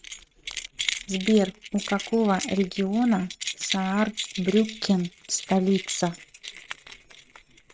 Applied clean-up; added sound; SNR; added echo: neural mask model RNNoise.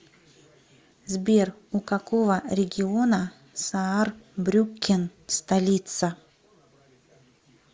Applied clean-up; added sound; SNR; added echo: none; none; none; none.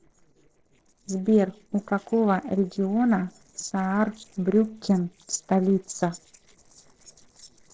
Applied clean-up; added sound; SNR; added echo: neural separator model SepFormer DNS4.